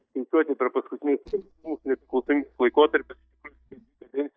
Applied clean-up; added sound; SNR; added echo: neural mask model DeepFilterNet 3.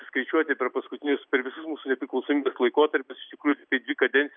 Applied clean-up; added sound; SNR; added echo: none; none; none; none.